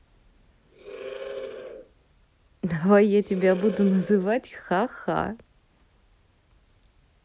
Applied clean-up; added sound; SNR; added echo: none; Animal; 12 dB; none.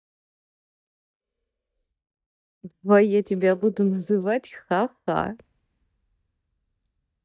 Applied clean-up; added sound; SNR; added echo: neural mask model DeepFilterNet 3.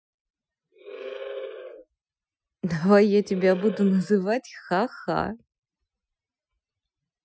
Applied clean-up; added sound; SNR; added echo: classical method Wiener filter.